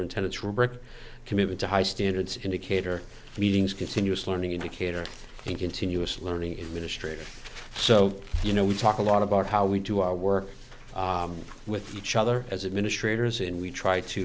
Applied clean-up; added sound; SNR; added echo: none; none; none; none.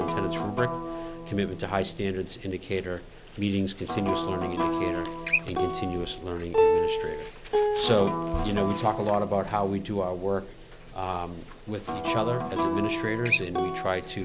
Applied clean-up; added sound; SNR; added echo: none; Acoustic guitar; 1 dB; none.